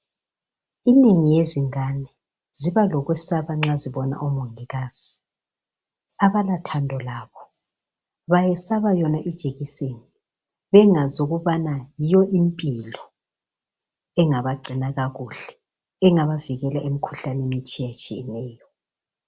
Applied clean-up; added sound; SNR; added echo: none; none; none; none.